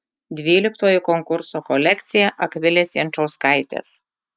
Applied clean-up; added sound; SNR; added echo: none; none; none; none.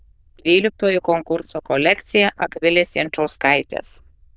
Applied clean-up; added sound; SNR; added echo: neural diffusion model UNIVERSE++.